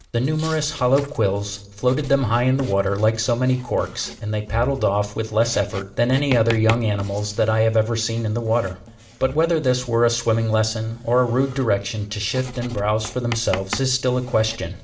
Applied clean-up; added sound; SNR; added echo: none; Writing; 17 dB; reverberation time 0.6 s.